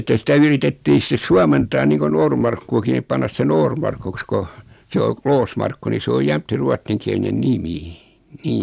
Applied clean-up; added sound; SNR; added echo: none; none; none; none.